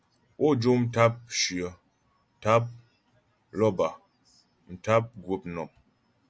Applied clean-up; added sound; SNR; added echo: none; none; none; none.